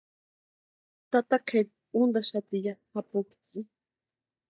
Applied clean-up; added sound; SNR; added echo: neural mask model DeepFilterNet 3.